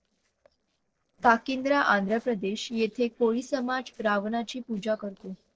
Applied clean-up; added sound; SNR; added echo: neural separator model SepFormer DNS4.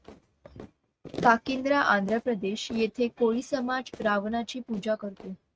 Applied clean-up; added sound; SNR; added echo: neural mask model RNNoise.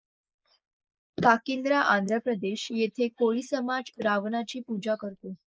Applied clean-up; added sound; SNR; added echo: neural mask model Resemble Enhance denoiser.